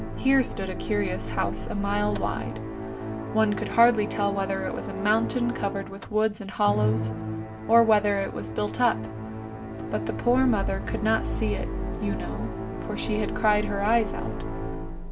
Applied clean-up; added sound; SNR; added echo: none; Musical instrument + Idling / Engine starting / Motor vehicle (road); 4 dB; none.